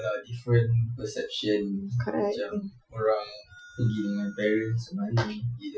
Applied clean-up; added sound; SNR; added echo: classical method Wiener filter.